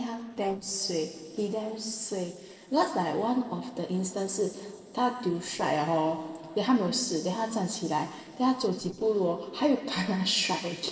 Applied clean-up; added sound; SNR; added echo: neural separator model SepFormer DNS4.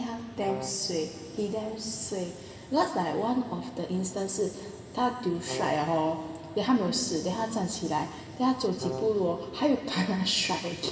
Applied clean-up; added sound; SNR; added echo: none; Brass instrument; 9 dB; reverberation time 2.8 s.